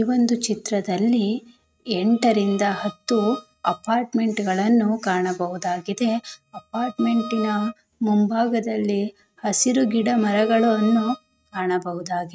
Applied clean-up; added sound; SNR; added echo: neural mask model RNNoise.